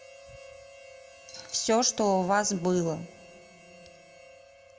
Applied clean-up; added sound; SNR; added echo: none; Harmonica; 19 dB; reverberation time 1.0 s.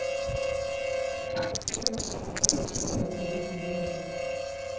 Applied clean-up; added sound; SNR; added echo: neural separator model SepFormer DNS4.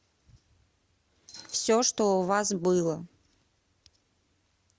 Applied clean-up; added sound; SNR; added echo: none; none; none; none.